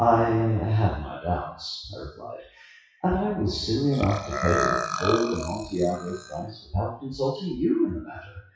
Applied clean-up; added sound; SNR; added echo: classical method WPE with log-MMSE.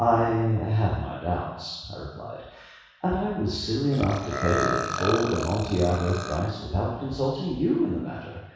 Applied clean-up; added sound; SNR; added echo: none; Burping, eructation; 5 dB; reverberation time 1.1 s.